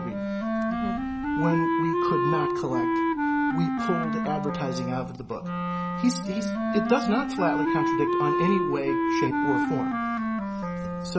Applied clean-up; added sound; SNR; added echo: none; Wind instrument, woodwind instrument; -3 dB; none.